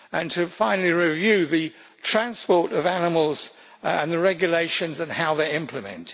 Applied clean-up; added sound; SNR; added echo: none; none; none; none.